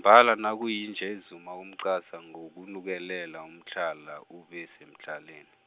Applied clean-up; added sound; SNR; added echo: none; none; none; none.